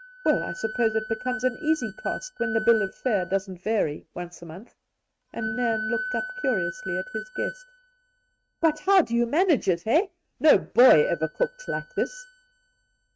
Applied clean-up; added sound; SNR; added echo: neural mask model RNNoise.